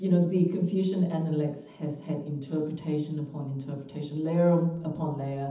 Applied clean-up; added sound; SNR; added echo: none; none; none; reverberation time 0.8 s.